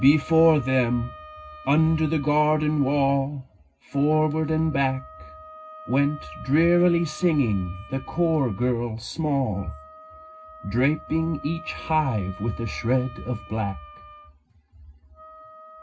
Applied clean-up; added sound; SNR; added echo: none; Wind instrument, woodwind instrument; 19 dB; reverberation time 0.4 s.